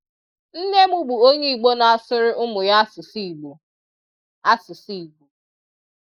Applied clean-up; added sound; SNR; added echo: neural mask model Resemble Enhance denoiser.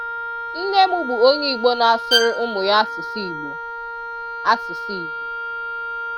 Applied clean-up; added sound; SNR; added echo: none; Wind instrument, woodwind instrument + Bowed string instrument; 5 dB; none.